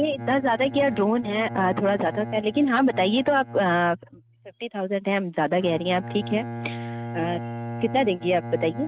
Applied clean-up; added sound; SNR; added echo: neural mask model RNNoise.